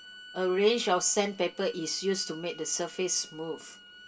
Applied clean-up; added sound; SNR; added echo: none; Bowed string instrument; 19 dB; reverberation time 0.2 s.